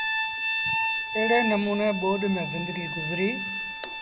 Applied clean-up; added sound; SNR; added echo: none; Bowed string instrument; 0 dB; none.